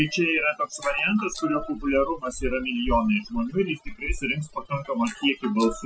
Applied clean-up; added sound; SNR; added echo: classical method Wiener filter.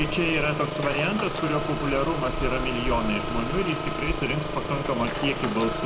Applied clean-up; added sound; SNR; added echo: none; Engine + Sliding door; 2 dB; none.